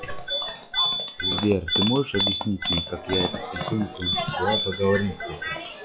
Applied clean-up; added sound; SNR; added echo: classical method log-MMSE.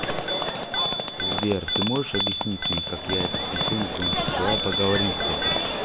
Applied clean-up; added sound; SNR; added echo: none; Livestock, farm animals, working animals + Bicycle bell; -4 dB; none.